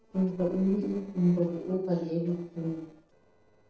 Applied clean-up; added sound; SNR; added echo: neural separator model SepFormer DNS4.